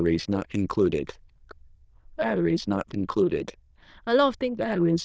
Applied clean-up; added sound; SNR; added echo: neural diffusion model UNIVERSE++.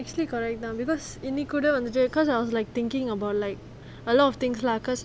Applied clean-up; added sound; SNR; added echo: none; none; none; none.